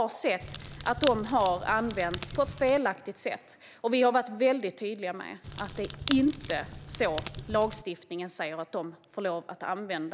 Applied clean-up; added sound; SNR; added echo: none; Crackle; 7 dB; none.